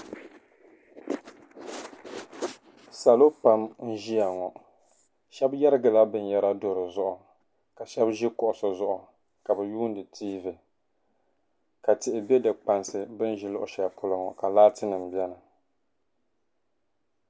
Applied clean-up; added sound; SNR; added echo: none; none; none; none.